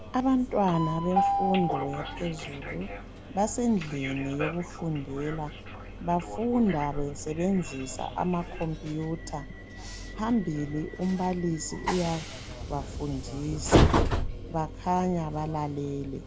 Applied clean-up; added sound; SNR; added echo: none; Train; 2 dB; none.